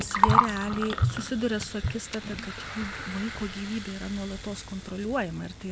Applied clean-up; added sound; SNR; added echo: none; Gurgling; -2 dB; none.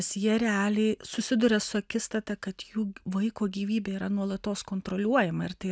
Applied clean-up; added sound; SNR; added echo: none; none; none; none.